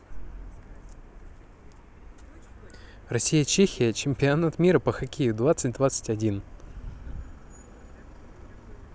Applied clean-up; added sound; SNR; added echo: none; none; none; none.